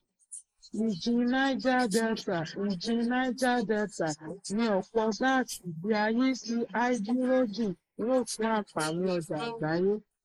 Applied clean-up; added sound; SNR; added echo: neural mask model Resemble Enhance denoiser.